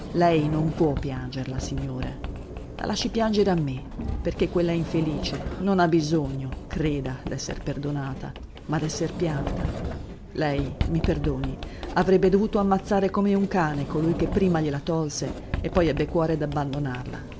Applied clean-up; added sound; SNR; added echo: none; Sliding door; 8 dB; none.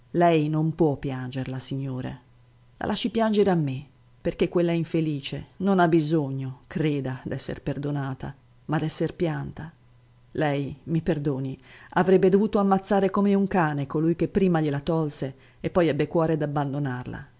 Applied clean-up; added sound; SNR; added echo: none; none; none; none.